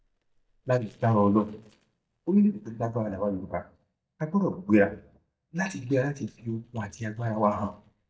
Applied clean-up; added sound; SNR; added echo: neural mask model DeepFilterNet 3.